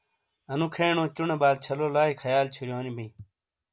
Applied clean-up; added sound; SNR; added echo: none; none; none; none.